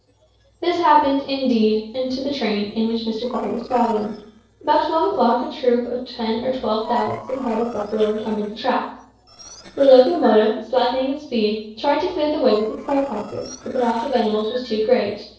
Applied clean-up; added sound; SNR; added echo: neural separator model SepFormer DNS4.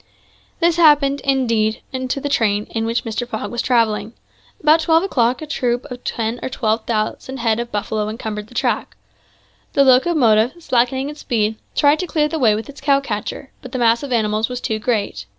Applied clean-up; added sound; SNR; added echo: none; none; none; none.